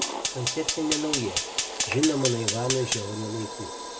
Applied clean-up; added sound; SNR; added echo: none; Fire; 1 dB; none.